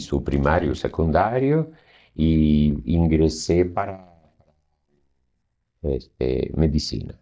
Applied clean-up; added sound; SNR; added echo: neural mask model DeepFilterNet 3.